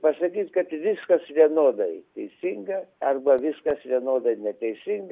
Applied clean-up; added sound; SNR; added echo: none; none; none; none.